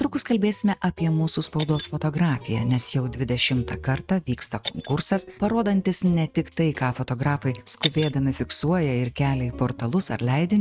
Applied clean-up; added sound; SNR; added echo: neural mask model RNNoise.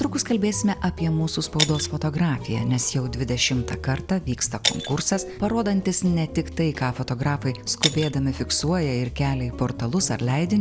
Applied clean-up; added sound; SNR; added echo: none; Shatter; 11 dB; none.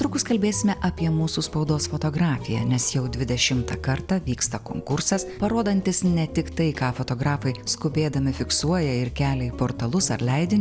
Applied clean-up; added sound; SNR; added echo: none; none; none; none.